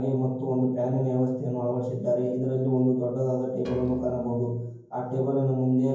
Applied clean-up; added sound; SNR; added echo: none; Piano; 18 dB; reverberation time 0.9 s.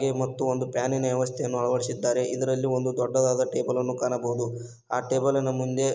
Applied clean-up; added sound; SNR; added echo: none; none; none; none.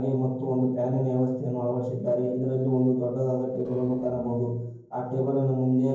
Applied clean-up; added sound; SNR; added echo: neural separator model SepFormer DNS4.